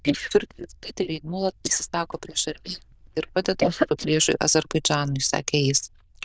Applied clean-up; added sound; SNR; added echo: neural diffusion model UNIVERSE++.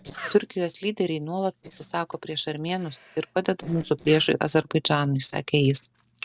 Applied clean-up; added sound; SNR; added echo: neural separator model SepFormer DNS4.